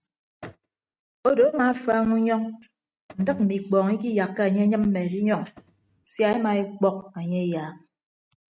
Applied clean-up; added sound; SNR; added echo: neural mask model RNNoise.